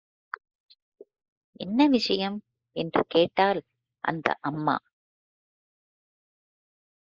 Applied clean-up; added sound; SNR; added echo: neural mask model Resemble Enhance denoiser.